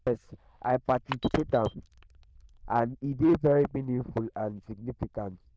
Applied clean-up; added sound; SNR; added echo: neural diffusion model UNIVERSE++.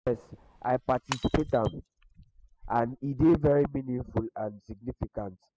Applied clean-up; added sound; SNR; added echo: classical method spectral subtraction.